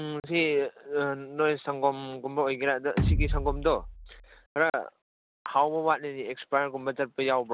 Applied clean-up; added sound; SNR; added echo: none; Bass drum; 0 dB; none.